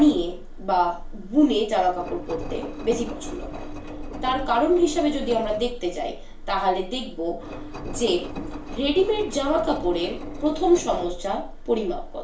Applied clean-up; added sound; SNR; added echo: none; Engine; 9 dB; reverberation time 0.4 s.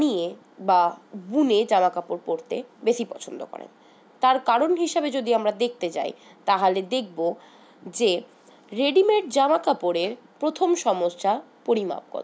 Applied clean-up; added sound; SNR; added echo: none; none; none; none.